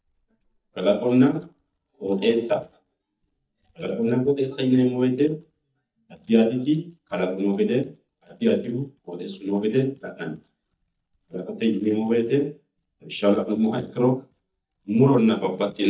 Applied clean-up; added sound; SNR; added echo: neural mask model DeepFilterNet 3.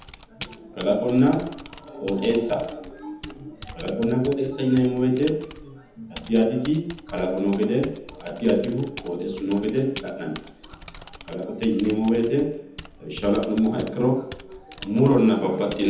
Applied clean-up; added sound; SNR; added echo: none; Typing; 18 dB; reverberation time 1.0 s.